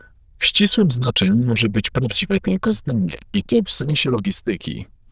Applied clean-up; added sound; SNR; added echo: neural diffusion model UNIVERSE++.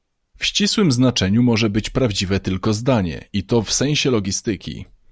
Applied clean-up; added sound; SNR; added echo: none; none; none; none.